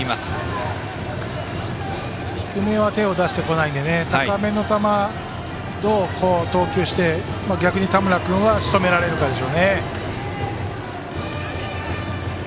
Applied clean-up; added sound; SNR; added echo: none; none; none; none.